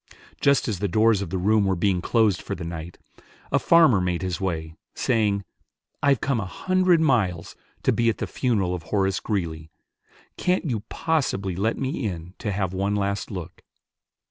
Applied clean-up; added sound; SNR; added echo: none; none; none; none.